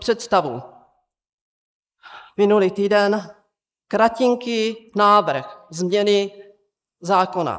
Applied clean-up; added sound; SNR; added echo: neural mask model Resemble Enhance denoiser.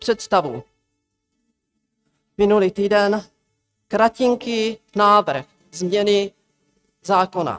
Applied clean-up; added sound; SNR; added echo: neural mask model RNNoise.